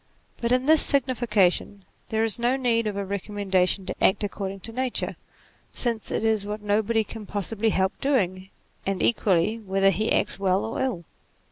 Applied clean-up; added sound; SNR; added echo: none; none; none; none.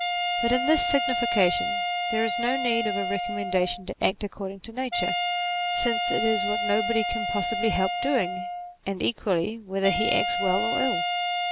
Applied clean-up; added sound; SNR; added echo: none; Wind instrument, woodwind instrument; 0 dB; none.